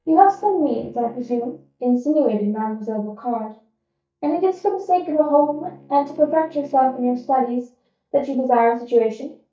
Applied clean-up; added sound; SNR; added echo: neural mask model DeepFilterNet 3.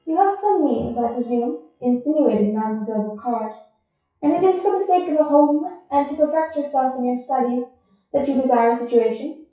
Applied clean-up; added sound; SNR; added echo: classical method WPE with log-MMSE.